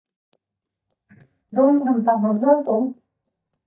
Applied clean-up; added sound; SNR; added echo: neural mask model DeepFilterNet 3.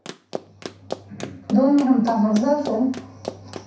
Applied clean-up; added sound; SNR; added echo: none; Run; 14 dB; reverberation time 0.6 s.